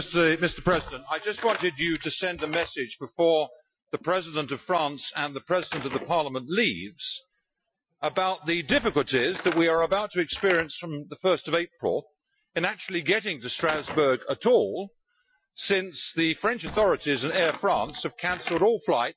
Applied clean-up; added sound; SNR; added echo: classical method Wiener filter.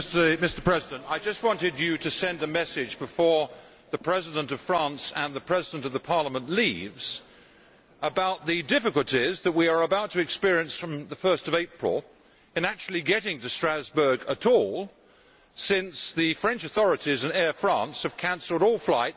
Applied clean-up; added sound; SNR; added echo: none; none; none; none.